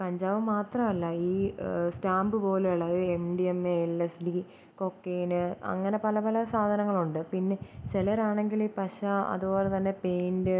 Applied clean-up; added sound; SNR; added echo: none; none; none; none.